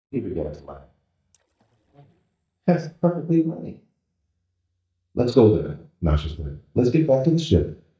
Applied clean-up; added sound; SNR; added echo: neural mask model DeepFilterNet 3.